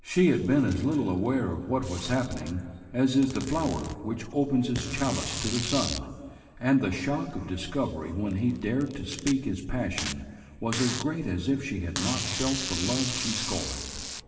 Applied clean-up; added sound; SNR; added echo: none; Packing tape, duct tape; 9 dB; reverberation time 2.1 s.